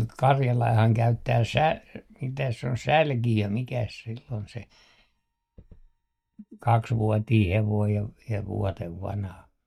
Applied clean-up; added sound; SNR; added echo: neural mask model DeepFilterNet 3.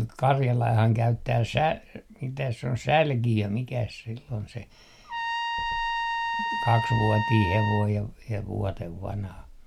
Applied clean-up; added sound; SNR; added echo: none; Trumpet; 3 dB; none.